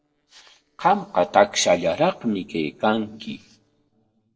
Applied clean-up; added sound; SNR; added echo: neural separator model SepFormer DNS4.